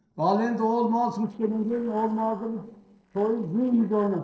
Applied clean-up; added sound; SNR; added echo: neural separator model SepFormer DNS4.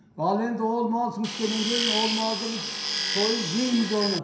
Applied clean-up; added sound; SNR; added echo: none; Tools; 2 dB; reverberation time 0.7 s.